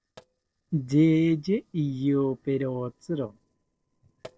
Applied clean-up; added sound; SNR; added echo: neural separator model SepFormer DNS4.